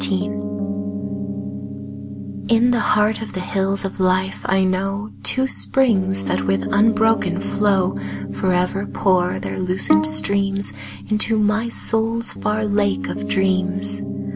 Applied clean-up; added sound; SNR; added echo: none; Piano + Bowed string instrument; 6 dB; none.